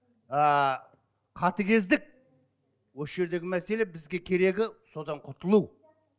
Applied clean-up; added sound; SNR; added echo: none; none; none; none.